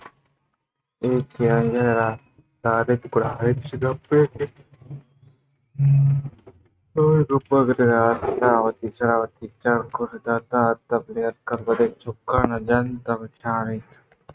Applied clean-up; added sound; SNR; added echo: neural mask model RNNoise.